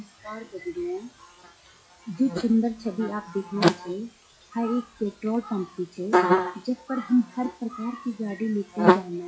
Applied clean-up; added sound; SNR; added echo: classical method WPE with log-MMSE.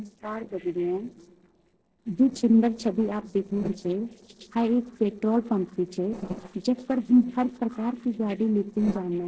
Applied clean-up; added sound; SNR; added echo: neural separator model SepFormer DNS4.